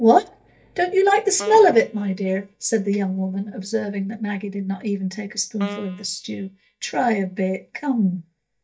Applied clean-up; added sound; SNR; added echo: neural mask model DeepFilterNet 3.